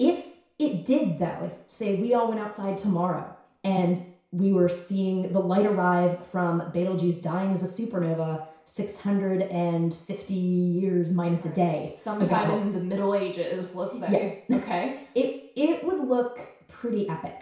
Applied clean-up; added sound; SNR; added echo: none; none; none; reverberation time 0.6 s.